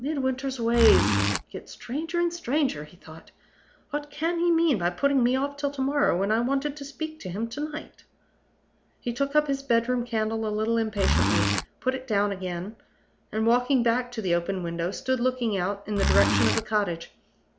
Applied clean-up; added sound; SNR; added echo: none; Zipper (clothing); -3 dB; none.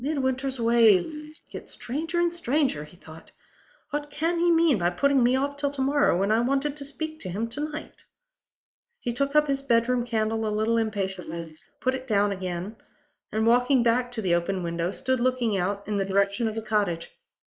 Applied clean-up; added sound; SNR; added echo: neural mask model Resemble Enhance denoiser.